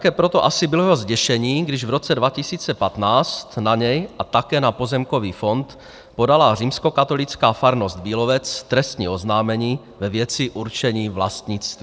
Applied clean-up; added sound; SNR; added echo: none; none; none; none.